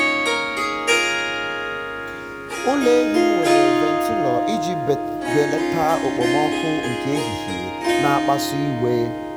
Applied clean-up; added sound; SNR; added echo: none; Harp; -3 dB; none.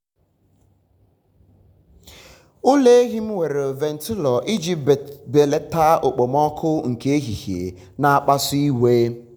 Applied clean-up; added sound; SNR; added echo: none; none; none; none.